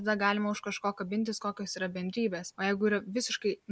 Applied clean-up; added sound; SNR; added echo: none; none; none; none.